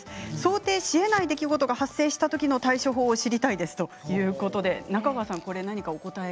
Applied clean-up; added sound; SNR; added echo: none; none; none; none.